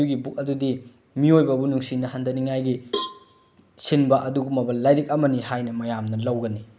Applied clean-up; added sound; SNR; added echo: none; Cowbell; 12 dB; none.